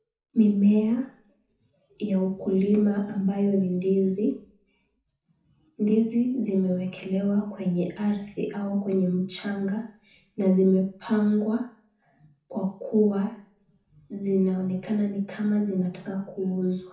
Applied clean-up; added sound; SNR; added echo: none; none; none; reverberation time 0.6 s.